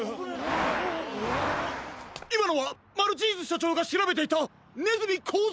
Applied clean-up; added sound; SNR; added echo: none; none; none; none.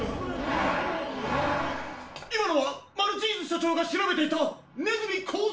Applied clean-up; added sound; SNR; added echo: none; Explosion; 18 dB; reverberation time 0.4 s.